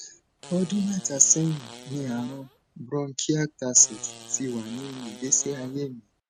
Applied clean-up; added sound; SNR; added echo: none; Fart; 19 dB; none.